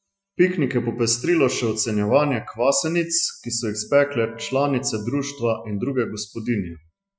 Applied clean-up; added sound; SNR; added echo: classical method Wiener filter.